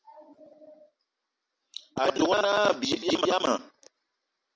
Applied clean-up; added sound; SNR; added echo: none; none; none; none.